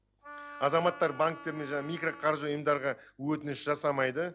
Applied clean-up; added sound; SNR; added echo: none; Wind instrument, woodwind instrument; 17 dB; none.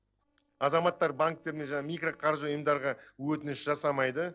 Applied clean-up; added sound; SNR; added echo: neural separator model SepFormer DNS4.